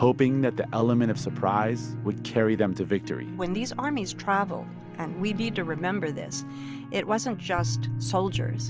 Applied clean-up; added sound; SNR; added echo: none; none; none; none.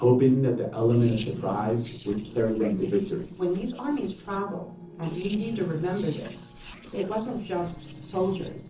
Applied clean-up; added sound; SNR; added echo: neural separator model SepFormer DNS4.